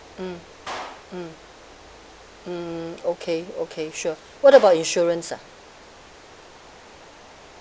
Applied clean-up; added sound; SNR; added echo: none; Clapping; 16 dB; none.